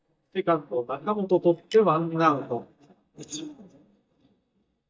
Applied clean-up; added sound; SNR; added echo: neural mask model DeepFilterNet 3.